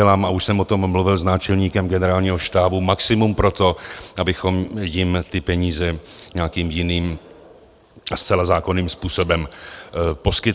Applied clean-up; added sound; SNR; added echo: none; none; none; none.